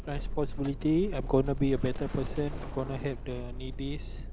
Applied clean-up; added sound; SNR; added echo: none; Livestock, farm animals, working animals + Idling / Engine starting / Door / Car; 4 dB; none.